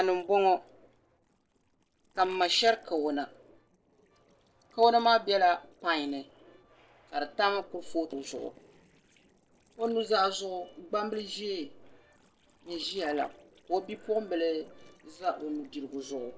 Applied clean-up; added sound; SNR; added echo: neural separator model SepFormer DNS4.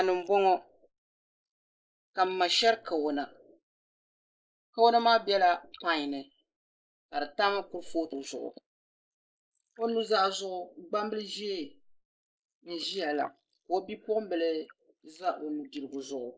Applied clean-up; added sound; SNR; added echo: neural mask model Resemble Enhance denoiser.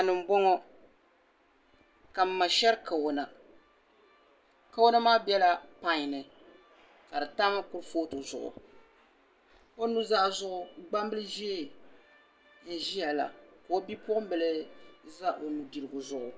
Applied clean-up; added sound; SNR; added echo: none; none; none; none.